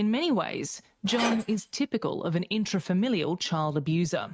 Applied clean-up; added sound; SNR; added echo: neural mask model RNNoise.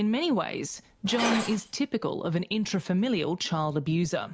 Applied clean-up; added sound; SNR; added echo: none; Glass; 11 dB; none.